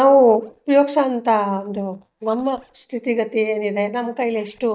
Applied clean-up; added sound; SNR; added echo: neural mask model DeepFilterNet 3.